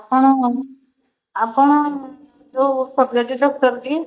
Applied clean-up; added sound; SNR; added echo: neural mask model DeepFilterNet 3.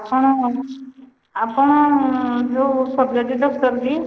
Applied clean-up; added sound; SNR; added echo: neural separator model SepFormer DNS4.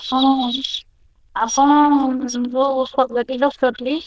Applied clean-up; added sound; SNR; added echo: neural diffusion model UNIVERSE++.